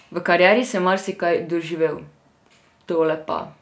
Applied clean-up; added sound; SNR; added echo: none; none; none; none.